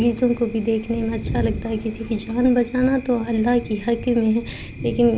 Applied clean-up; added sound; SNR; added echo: none; Thunder; 11 dB; none.